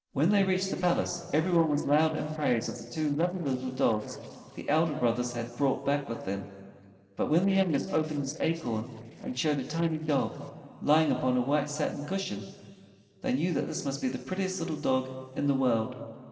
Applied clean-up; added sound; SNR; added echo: neural separator model SepFormer DNS4.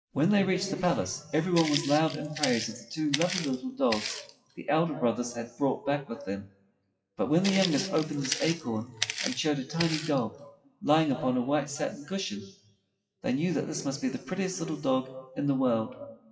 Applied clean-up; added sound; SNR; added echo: classical method WPE with log-MMSE.